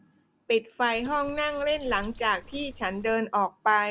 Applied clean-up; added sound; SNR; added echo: none; Bird; 16 dB; none.